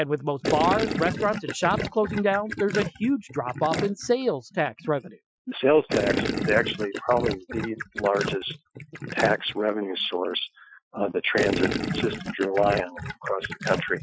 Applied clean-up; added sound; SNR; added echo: classical method Wiener filter.